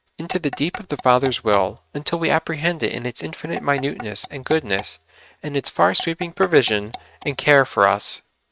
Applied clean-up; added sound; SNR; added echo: neural mask model RNNoise.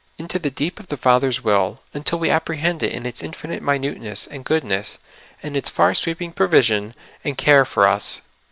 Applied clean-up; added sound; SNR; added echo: none; none; none; none.